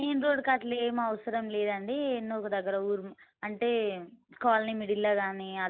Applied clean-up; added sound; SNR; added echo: none; none; none; none.